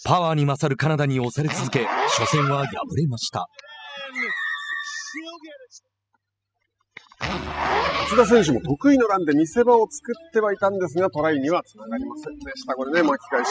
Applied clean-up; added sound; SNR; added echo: classical method spectral subtraction.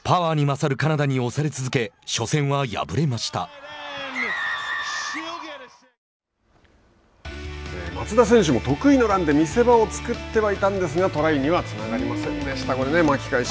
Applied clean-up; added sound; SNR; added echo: none; none; none; none.